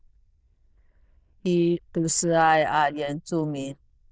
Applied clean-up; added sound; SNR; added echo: neural diffusion model UNIVERSE++.